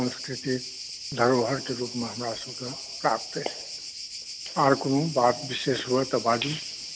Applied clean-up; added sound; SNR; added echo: none; Cricket; 10 dB; none.